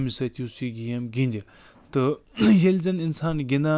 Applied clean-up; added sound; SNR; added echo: none; none; none; none.